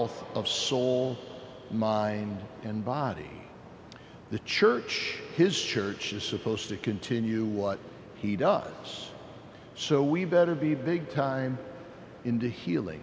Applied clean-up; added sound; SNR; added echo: none; none; none; none.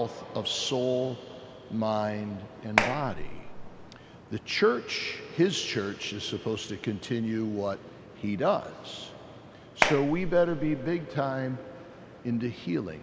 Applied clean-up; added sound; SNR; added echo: none; Clapping; 1 dB; none.